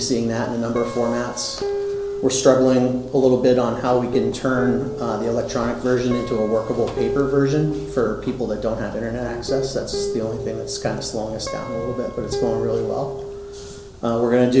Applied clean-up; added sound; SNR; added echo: none; Guitar; 8 dB; none.